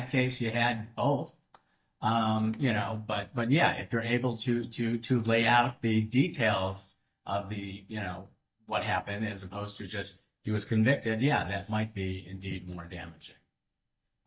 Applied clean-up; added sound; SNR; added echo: neural mask model DeepFilterNet 3.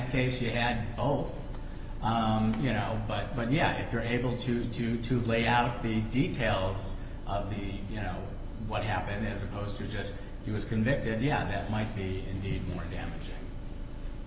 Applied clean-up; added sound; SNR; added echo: none; none; none; none.